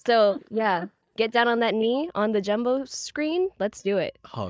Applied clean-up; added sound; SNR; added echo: neural mask model DeepFilterNet 3.